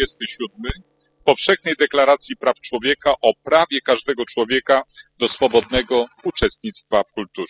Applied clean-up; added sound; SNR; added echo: classical method spectral subtraction.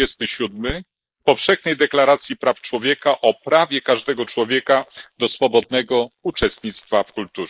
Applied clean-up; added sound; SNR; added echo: neural mask model Resemble Enhance denoiser.